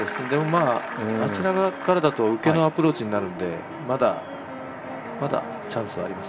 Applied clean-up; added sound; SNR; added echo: none; Wind instrument, woodwind instrument; 16 dB; reverberation time 0.2 s.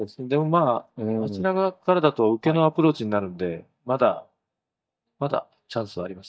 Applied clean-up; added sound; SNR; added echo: neural mask model DeepFilterNet 3.